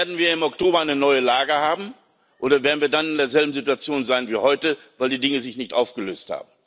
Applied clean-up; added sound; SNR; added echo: none; none; none; none.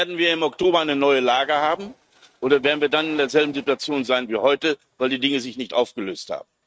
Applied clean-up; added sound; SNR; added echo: neural mask model RNNoise.